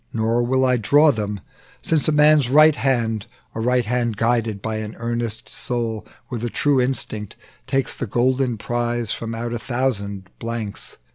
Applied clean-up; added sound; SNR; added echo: none; none; none; none.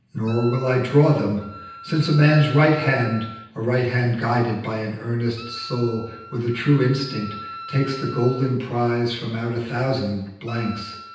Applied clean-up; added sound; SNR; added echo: none; Wind instrument, woodwind instrument; 18 dB; reverberation time 0.9 s.